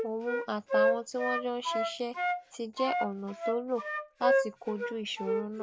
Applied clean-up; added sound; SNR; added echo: none; Wind instrument, woodwind instrument; -2 dB; none.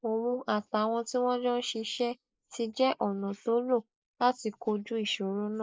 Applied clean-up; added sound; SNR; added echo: neural mask model Resemble Enhance denoiser.